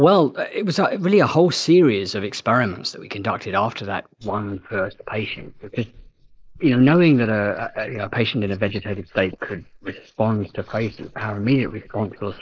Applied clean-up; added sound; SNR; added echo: neural mask model Resemble Enhance denoiser.